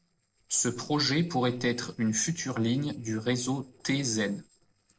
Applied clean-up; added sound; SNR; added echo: neural separator model SepFormer DNS4.